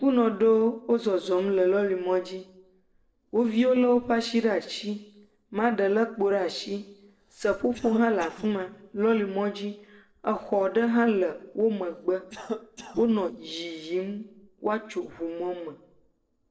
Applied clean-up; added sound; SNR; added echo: neural separator model SepFormer DNS4.